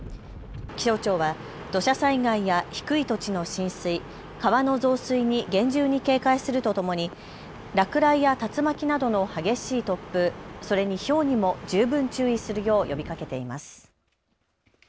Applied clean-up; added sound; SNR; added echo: none; none; none; none.